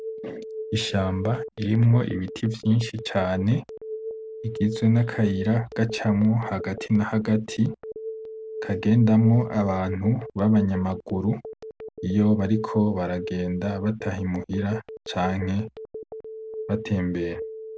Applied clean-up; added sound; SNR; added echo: none; Telephone; 12 dB; none.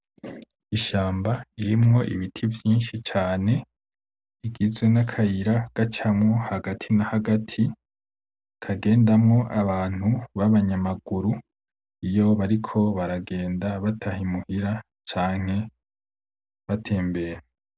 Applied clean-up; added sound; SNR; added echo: none; none; none; none.